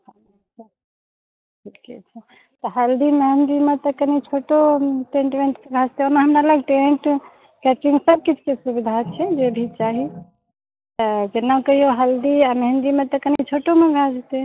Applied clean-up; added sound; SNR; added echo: neural mask model DeepFilterNet 3.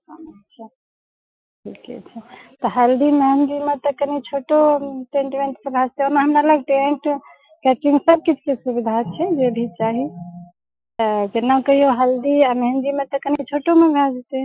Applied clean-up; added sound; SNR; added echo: classical method Wiener filter.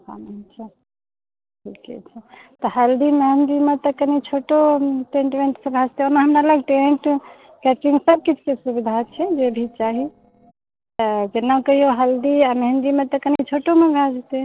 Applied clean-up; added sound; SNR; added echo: neural separator model SepFormer DNS4.